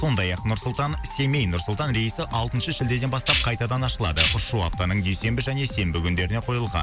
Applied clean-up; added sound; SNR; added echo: none; Tambourine; 3 dB; none.